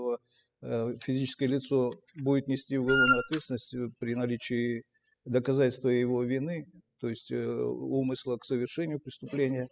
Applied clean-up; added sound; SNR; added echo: classical method spectral subtraction.